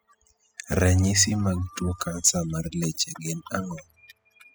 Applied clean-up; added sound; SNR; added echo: classical method spectral subtraction.